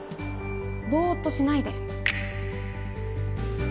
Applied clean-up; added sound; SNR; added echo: none; none; none; none.